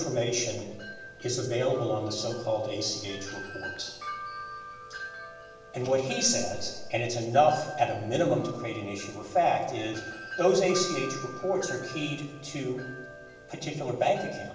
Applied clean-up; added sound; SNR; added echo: none; Wind chime; 14 dB; reverberation time 0.7 s.